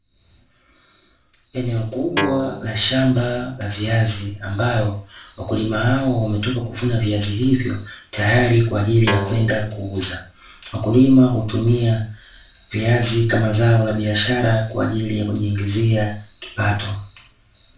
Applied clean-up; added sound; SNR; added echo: none; Guitar; 8 dB; reverberation time 0.3 s.